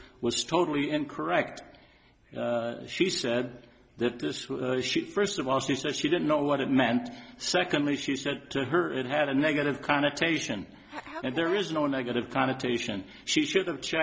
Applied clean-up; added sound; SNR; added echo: none; none; none; none.